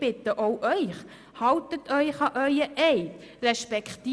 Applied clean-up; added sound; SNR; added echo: none; none; none; none.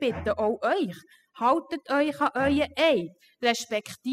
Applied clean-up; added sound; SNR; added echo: classical method spectral subtraction.